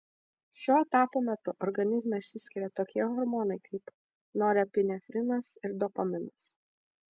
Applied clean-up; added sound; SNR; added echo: none; none; none; none.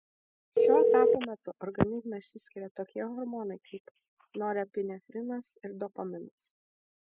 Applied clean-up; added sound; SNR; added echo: classical method spectral subtraction.